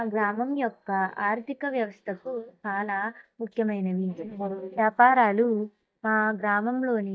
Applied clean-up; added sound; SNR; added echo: neural mask model DeepFilterNet 3.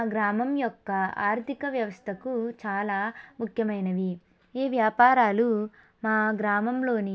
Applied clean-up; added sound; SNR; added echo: none; none; none; none.